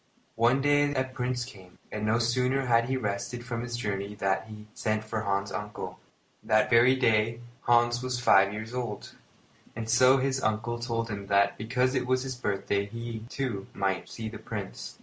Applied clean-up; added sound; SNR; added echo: none; none; none; none.